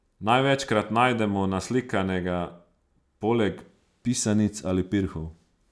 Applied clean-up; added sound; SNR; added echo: none; none; none; none.